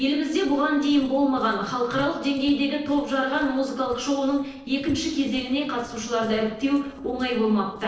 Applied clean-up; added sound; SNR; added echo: neural separator model SepFormer DNS4.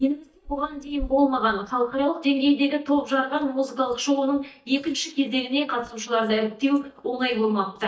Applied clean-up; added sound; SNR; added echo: neural mask model DeepFilterNet 3.